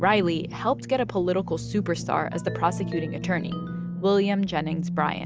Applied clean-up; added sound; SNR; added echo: none; Ringtone; 17 dB; none.